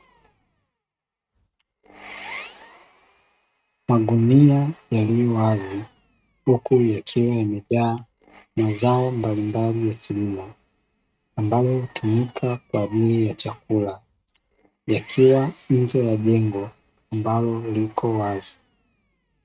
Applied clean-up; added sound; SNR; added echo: neural mask model RNNoise.